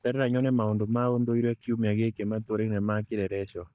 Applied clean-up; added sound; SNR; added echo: neural mask model DeepFilterNet 3.